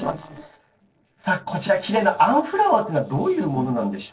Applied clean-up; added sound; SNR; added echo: neural separator model SepFormer DNS4.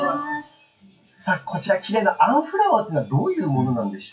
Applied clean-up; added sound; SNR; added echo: classical method WPE with log-MMSE.